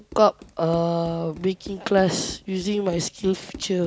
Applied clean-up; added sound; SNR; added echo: none; Run; 20 dB; none.